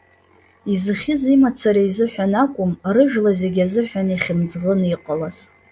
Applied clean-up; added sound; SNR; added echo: none; none; none; none.